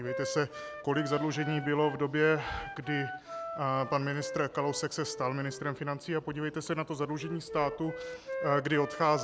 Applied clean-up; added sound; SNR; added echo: none; Wind instrument, woodwind instrument; 10 dB; none.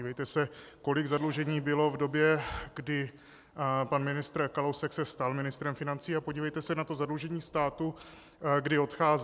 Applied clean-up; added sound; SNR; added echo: none; none; none; none.